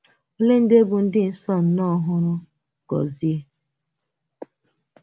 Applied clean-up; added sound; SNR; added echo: none; none; none; none.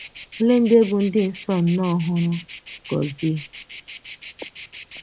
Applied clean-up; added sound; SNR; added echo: neural mask model Resemble Enhance denoiser.